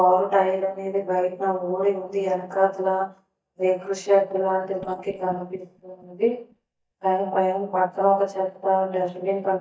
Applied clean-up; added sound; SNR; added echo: neural mask model DeepFilterNet 3.